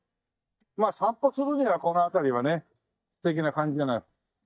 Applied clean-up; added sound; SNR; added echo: neural mask model DeepFilterNet 3.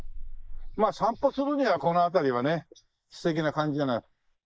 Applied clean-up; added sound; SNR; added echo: neural mask model Resemble Enhance denoiser.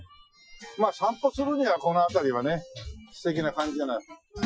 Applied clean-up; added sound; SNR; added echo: classical method Wiener filter.